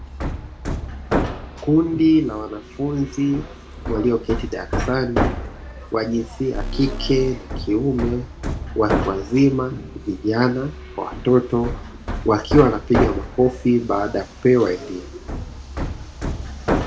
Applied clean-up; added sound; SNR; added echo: none; Hammer + Alarm; 6 dB; none.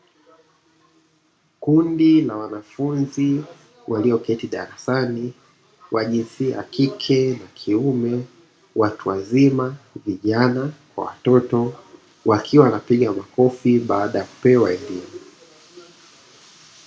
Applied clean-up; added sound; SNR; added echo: none; none; none; none.